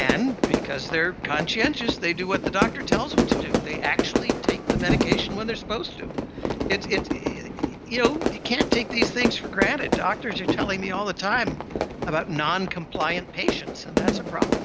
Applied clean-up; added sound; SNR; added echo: none; Fire / Fireworks; -1 dB; none.